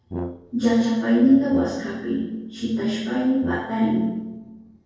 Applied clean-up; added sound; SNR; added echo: neural separator model SepFormer DNS4.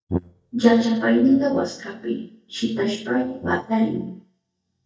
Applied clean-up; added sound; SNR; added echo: neural mask model DeepFilterNet 3.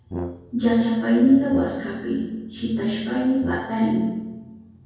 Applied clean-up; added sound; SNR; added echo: none; Brass instrument; 13 dB; reverberation time 1.3 s.